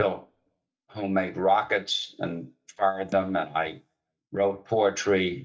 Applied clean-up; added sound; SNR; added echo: neural mask model DeepFilterNet 3.